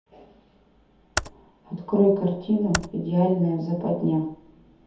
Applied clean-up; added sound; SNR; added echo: none; Computer keyboard; 10 dB; reverberation time 0.6 s.